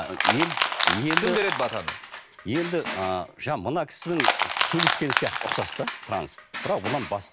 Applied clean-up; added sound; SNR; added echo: none; Crushing; -2 dB; none.